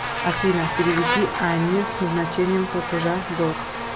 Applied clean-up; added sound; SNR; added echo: none; Buzz; 3 dB; none.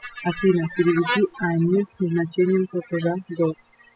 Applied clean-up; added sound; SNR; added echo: classical method spectral subtraction.